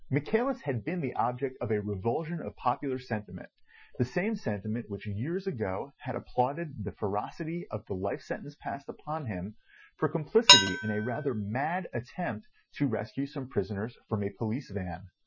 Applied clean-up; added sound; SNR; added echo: classical method Wiener filter.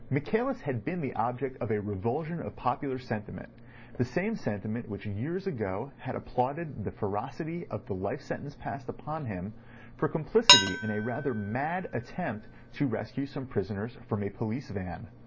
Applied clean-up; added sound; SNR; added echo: none; Dishes, pots, and pans; -3 dB; none.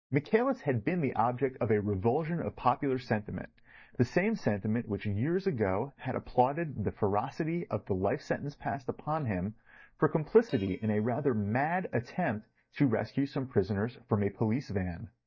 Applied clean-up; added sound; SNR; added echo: neural mask model DeepFilterNet 3.